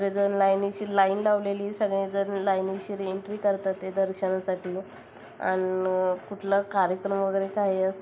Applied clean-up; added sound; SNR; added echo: none; none; none; none.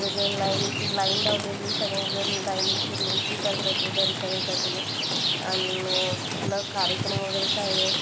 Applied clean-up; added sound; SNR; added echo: none; Rain; -4 dB; none.